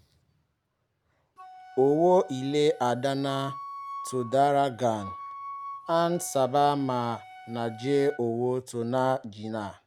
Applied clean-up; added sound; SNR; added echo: none; Wind instrument, woodwind instrument; 17 dB; none.